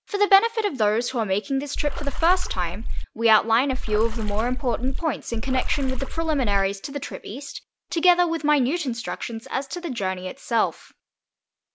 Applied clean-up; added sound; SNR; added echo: none; Water / Splash, splatter; -3 dB; none.